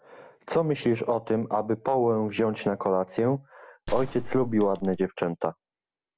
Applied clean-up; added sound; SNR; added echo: none; Gunshot, gunfire; 7 dB; none.